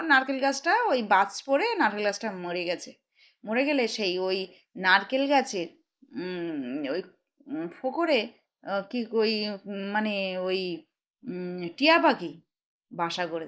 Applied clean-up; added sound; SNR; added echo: neural mask model Resemble Enhance denoiser.